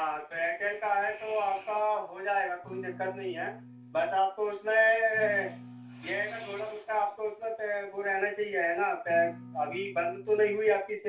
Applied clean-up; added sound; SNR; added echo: none; Acoustic guitar / Strum; 17 dB; reverberation time 0.3 s.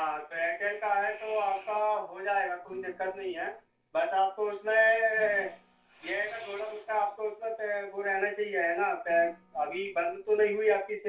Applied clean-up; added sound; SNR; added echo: neural separator model SepFormer DNS4.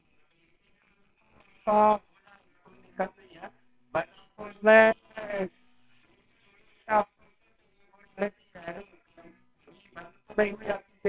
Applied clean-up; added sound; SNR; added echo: neural separator model SepFormer WHAMR!.